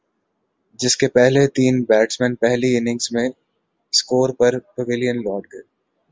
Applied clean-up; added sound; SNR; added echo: none; none; none; none.